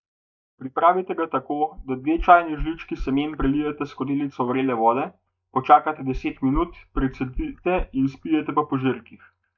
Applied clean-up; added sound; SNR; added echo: neural mask model DeepFilterNet 3.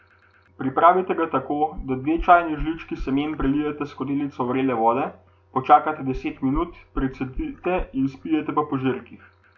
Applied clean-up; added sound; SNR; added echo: none; Knock; 15 dB; none.